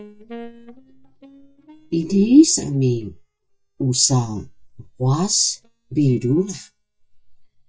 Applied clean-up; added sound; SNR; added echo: neural mask model DeepFilterNet 3.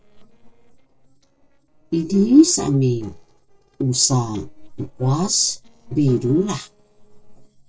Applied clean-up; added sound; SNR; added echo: neural separator model SepFormer DNS4.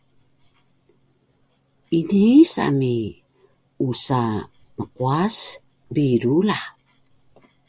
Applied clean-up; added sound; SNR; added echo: none; none; none; none.